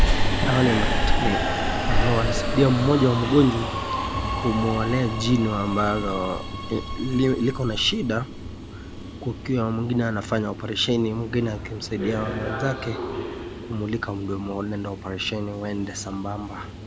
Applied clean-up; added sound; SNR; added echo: none; Subway, metro, underground; 2 dB; none.